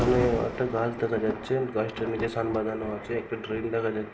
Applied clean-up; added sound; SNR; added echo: none; Thunder; 8 dB; reverberation time 0.5 s.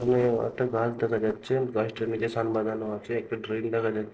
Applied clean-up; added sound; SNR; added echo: neural separator model SepFormer DNS4.